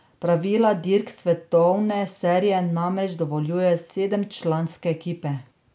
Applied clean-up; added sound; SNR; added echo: none; none; none; none.